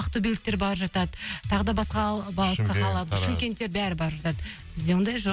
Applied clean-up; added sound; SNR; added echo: none; none; none; none.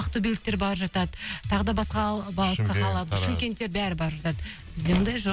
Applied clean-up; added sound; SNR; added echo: none; Slam; 15 dB; none.